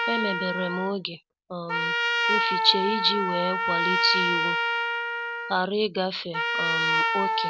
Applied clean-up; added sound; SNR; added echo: none; Trumpet; -2 dB; none.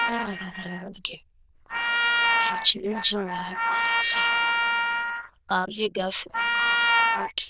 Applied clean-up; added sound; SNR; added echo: neural diffusion model UNIVERSE++.